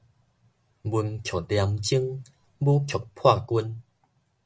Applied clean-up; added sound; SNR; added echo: none; none; none; none.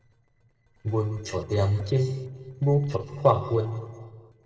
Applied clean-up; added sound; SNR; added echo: neural separator model SepFormer DNS4.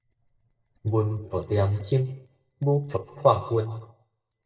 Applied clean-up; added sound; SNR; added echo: neural mask model DeepFilterNet 3.